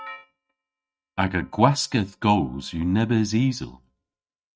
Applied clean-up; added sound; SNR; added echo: neural mask model RNNoise.